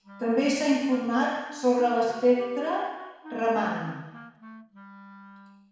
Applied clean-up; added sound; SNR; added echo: none; Wind instrument, woodwind instrument; 19 dB; reverberation time 1.1 s.